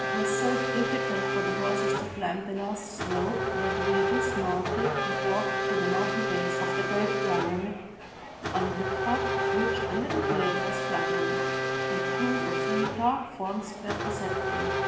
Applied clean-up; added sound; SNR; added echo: none; Race car, auto racing / Accelerating, revving, vroom; -3 dB; reverberation time 1.1 s.